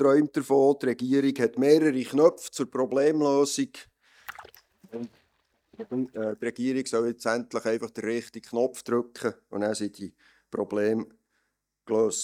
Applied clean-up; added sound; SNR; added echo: neural mask model DeepFilterNet 3.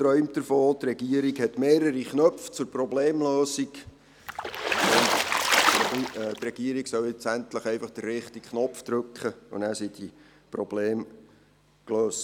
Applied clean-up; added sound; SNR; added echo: none; Water / Splash, splatter; -2 dB; none.